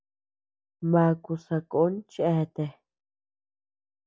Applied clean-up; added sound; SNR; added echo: none; none; none; none.